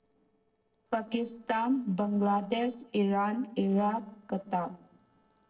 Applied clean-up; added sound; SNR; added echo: neural separator model SepFormer DNS4.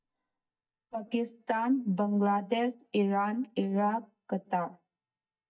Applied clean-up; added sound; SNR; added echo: neural mask model DeepFilterNet 3.